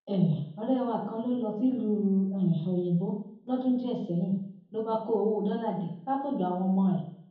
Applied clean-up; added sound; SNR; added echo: none; none; none; reverberation time 0.7 s.